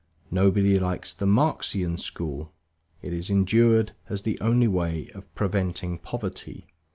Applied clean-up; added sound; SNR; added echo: none; none; none; none.